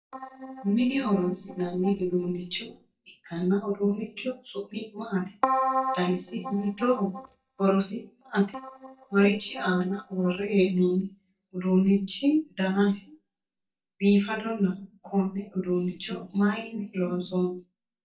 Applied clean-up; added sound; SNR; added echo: neural mask model DeepFilterNet 3.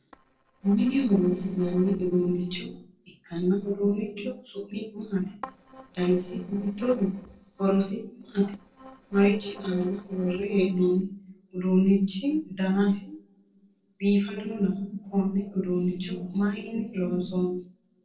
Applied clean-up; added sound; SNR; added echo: neural separator model SepFormer DNS4.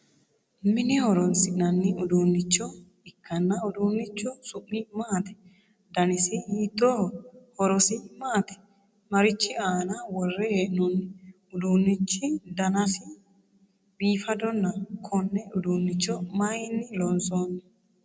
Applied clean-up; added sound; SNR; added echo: none; none; none; none.